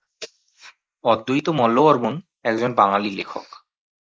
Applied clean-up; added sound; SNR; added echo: neural mask model Resemble Enhance denoiser.